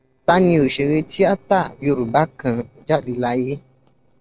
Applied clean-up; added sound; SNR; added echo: neural separator model SepFormer DNS4.